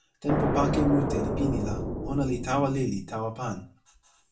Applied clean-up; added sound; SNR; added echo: none; Explosion; 0 dB; reverberation time 0.3 s.